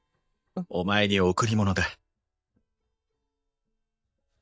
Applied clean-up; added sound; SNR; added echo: neural mask model DeepFilterNet 3.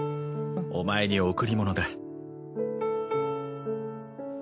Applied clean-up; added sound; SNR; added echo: none; none; none; none.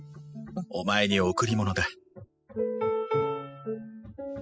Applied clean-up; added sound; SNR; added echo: classical method spectral subtraction.